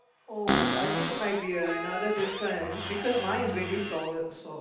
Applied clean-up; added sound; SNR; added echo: none; Cupboard open or close; 2 dB; reverberation time 0.9 s.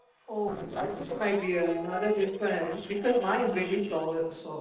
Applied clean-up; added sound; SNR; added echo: neural separator model SepFormer DNS4.